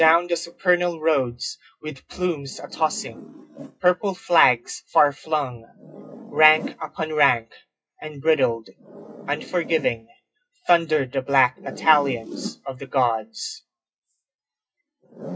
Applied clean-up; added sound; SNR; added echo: classical method WPE with log-MMSE.